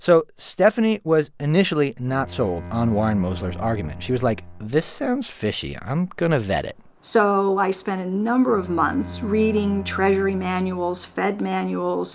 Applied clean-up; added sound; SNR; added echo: none; Bowed string instrument; 15 dB; none.